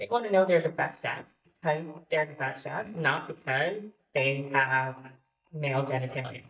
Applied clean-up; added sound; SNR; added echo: neural mask model DeepFilterNet 3.